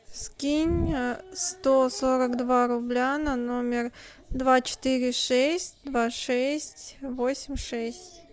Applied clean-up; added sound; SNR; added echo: none; none; none; none.